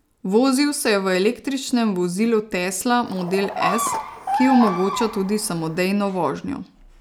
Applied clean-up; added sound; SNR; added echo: none; Bird vocalization, bird call, bird song; 5 dB; none.